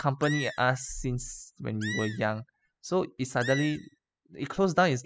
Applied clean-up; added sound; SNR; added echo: classical method spectral subtraction.